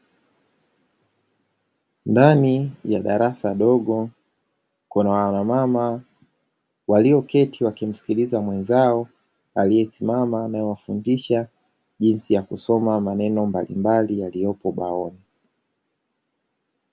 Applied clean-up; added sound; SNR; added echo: none; none; none; none.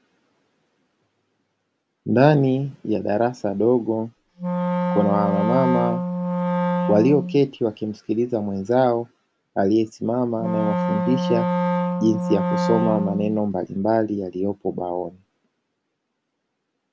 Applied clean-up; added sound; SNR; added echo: none; Wind instrument, woodwind instrument; 0 dB; none.